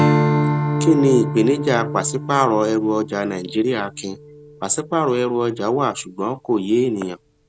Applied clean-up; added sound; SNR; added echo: none; Strum; 4 dB; none.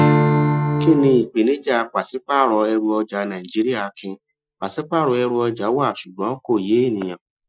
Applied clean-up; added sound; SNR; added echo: classical method Wiener filter.